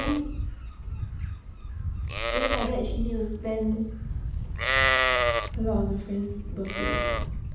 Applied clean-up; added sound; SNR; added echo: none; Livestock, farm animals, working animals; -4 dB; reverberation time 0.8 s.